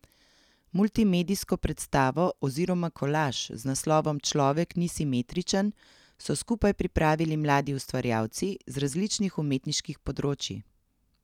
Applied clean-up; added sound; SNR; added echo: none; none; none; none.